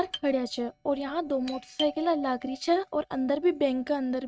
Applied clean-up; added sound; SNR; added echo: neural mask model RNNoise.